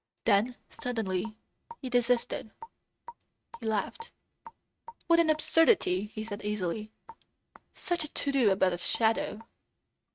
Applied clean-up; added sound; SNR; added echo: neural mask model RNNoise.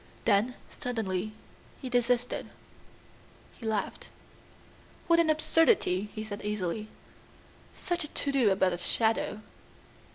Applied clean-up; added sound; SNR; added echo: none; none; none; none.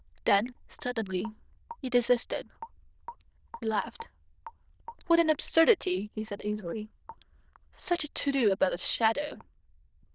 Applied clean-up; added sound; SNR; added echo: neural diffusion model UNIVERSE++.